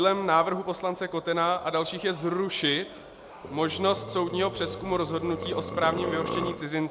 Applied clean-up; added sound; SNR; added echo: none; Burping, eructation; 7 dB; none.